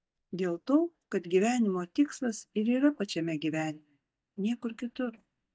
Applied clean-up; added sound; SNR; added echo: neural mask model DeepFilterNet 3.